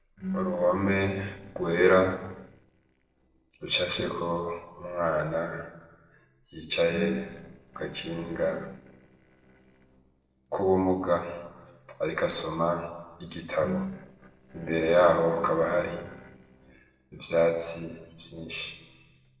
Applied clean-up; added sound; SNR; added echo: neural separator model SepFormer DNS4.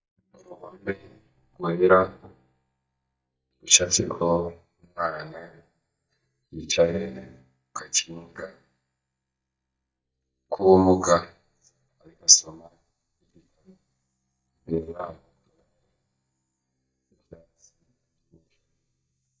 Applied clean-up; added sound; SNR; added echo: neural mask model DeepFilterNet 3.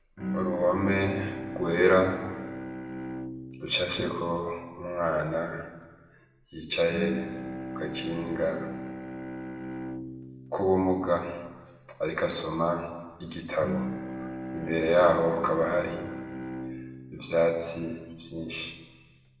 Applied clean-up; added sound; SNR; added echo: none; Bowed string instrument; 10 dB; reverberation time 1.2 s.